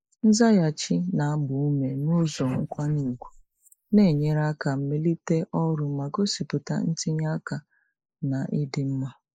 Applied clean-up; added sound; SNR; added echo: neural mask model Resemble Enhance denoiser.